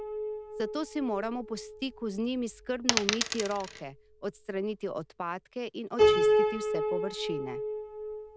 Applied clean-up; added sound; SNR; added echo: none; Coin (dropping) + Piano; -4 dB; none.